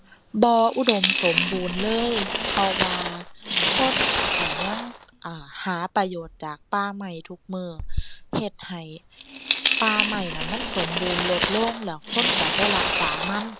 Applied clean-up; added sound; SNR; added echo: none; Coin (dropping); 0 dB; none.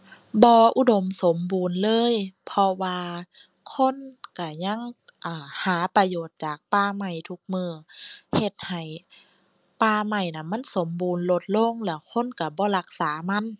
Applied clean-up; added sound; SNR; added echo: none; none; none; none.